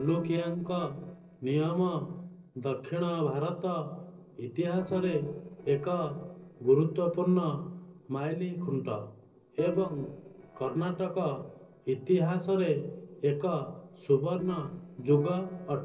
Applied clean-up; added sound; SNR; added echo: neural separator model SepFormer DNS4.